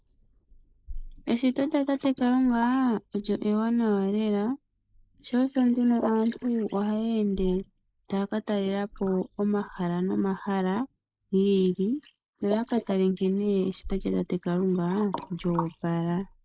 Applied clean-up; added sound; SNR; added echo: neural mask model Resemble Enhance denoiser.